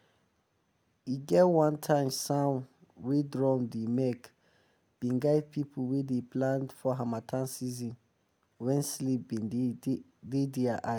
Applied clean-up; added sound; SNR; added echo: none; none; none; none.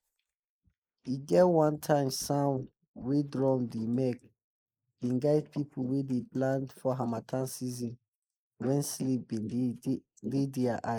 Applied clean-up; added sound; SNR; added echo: neural mask model Resemble Enhance denoiser.